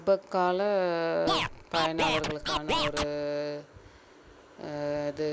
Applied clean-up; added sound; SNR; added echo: none; Scratching (performance technique); 0 dB; none.